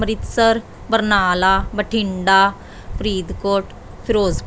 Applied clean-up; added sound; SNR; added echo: none; none; none; none.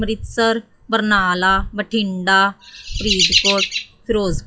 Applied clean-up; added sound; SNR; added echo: classical method WPE with log-MMSE.